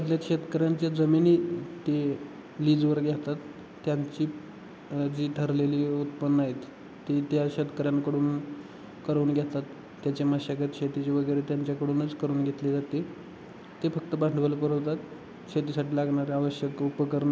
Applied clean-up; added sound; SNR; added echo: none; none; none; none.